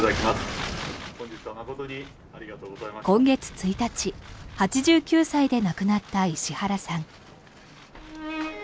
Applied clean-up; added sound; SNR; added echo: none; none; none; none.